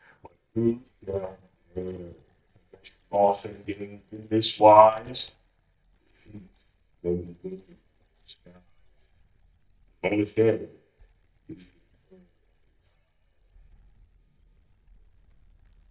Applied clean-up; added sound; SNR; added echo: neural mask model DeepFilterNet 3.